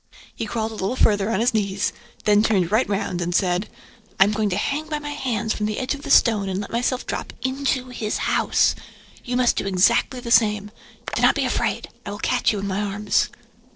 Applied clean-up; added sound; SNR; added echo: neural separator model SepFormer DNS4.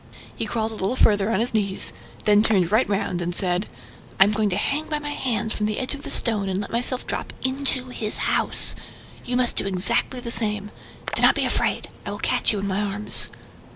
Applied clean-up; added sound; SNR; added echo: none; Splash, splatter; 20 dB; none.